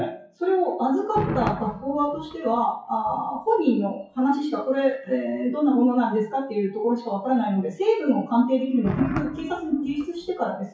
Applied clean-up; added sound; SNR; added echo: classical method WPE with log-MMSE.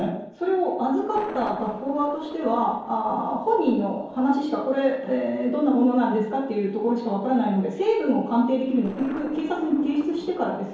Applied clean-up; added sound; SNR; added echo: neural separator model SepFormer DNS4.